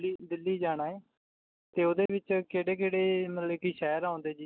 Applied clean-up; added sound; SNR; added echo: none; none; none; none.